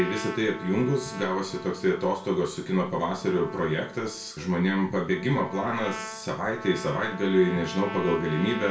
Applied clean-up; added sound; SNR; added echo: none; Trumpet; 14 dB; reverberation time 0.3 s.